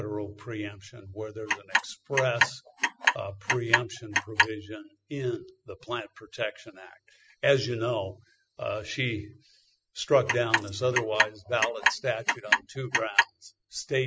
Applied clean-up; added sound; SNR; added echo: classical method spectral subtraction.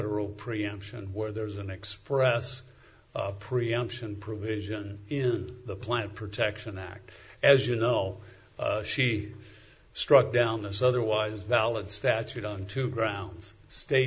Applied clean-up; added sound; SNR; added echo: none; none; none; none.